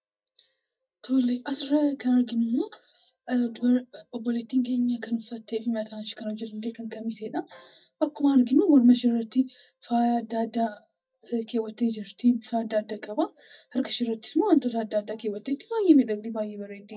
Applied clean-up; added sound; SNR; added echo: neural mask model DeepFilterNet 3.